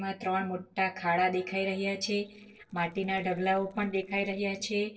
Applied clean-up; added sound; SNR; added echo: neural separator model SepFormer DNS4.